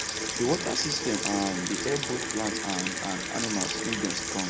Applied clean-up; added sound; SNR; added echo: none; Sink (filling or washing) / Water tap, faucet; 0 dB; none.